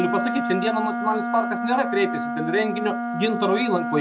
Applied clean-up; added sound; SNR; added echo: none; Wind instrument, woodwind instrument; 2 dB; none.